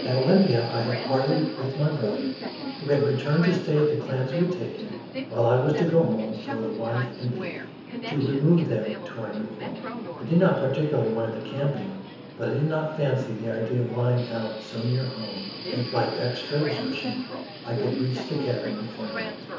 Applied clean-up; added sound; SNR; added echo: none; Subway, metro, underground; 9 dB; reverberation time 1.0 s.